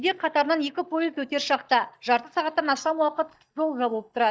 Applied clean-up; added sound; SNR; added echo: neural mask model DeepFilterNet 3.